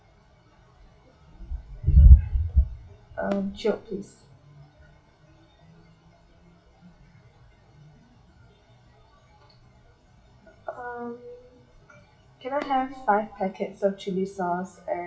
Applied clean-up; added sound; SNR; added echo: classical method WPE with log-MMSE.